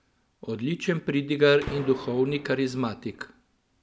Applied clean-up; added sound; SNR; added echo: none; Gunshot, gunfire; 15 dB; none.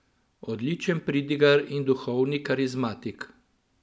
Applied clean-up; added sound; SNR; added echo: none; none; none; none.